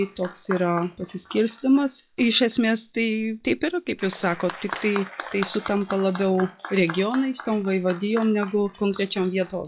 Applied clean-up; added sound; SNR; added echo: classical method log-MMSE.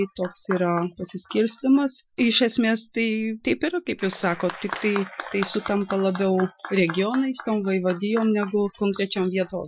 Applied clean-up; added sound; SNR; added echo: classical method Wiener filter.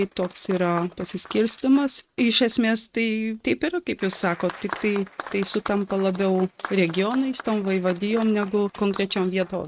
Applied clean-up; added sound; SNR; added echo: neural mask model RNNoise.